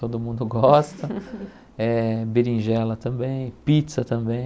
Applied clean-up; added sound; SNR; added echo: none; none; none; none.